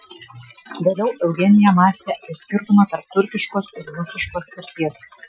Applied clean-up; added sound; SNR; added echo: classical method Wiener filter.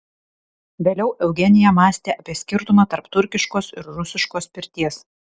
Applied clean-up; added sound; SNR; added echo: none; none; none; none.